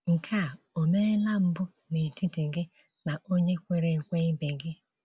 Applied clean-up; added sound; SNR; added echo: none; none; none; none.